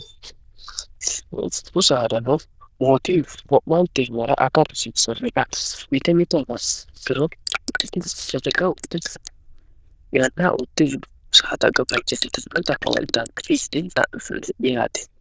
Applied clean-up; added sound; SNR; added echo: neural diffusion model UNIVERSE++.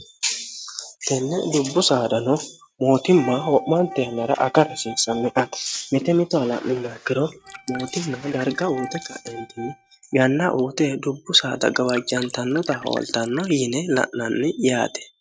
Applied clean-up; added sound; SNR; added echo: neural mask model RNNoise.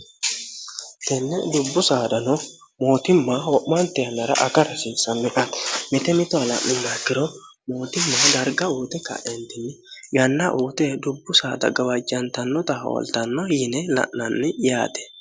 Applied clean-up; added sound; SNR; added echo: none; none; none; none.